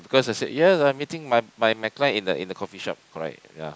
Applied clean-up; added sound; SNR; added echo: none; none; none; none.